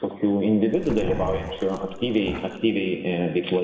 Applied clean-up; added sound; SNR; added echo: none; Growling; 10 dB; reverberation time 1.5 s.